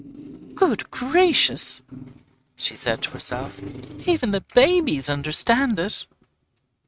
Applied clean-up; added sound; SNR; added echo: neural mask model RNNoise.